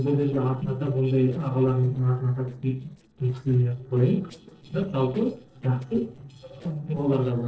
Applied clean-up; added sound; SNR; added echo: neural separator model SepFormer DNS4.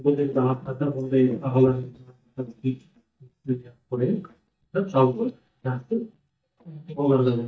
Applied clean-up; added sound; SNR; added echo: neural mask model DeepFilterNet 3.